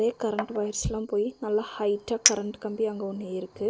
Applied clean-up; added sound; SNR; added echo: none; Chink, clink; 5 dB; none.